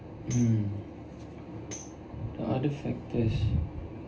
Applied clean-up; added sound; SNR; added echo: none; Tambourine; 20 dB; reverberation time 0.3 s.